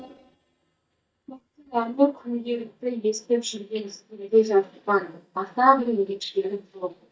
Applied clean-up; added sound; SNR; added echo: neural mask model DeepFilterNet 3.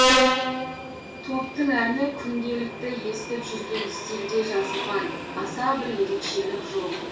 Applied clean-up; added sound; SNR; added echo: none; Subway, metro, underground; 0 dB; reverberation time 0.3 s.